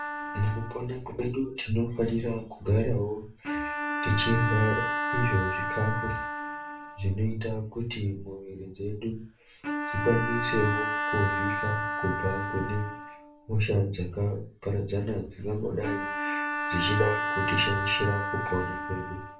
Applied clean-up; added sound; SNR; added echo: none; Bowed string instrument; 4 dB; reverberation time 0.3 s.